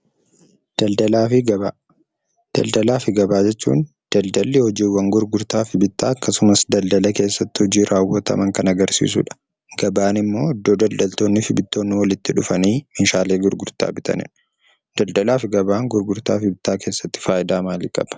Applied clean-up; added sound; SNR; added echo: none; none; none; none.